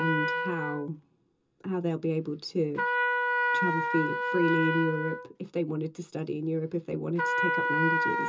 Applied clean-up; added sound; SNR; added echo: none; Trumpet; -1 dB; reverberation time 0.2 s.